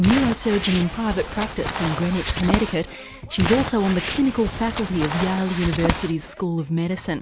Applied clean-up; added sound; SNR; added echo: none; Crumpling, crinkling; 5 dB; none.